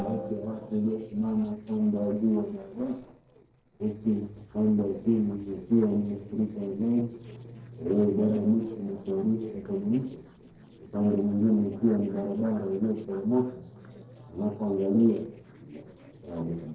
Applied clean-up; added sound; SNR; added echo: neural separator model SepFormer DNS4.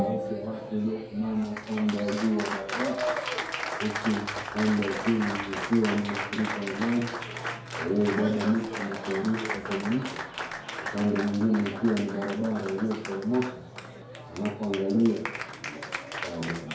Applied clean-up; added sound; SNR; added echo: none; Applause; 6 dB; reverberation time 2.2 s.